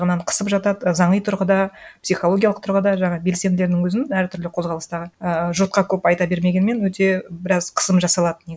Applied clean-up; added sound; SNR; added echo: none; none; none; none.